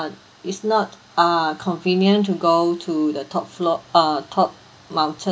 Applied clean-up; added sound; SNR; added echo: none; none; none; none.